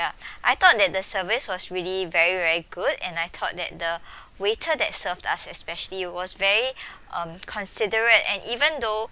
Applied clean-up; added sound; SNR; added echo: none; none; none; none.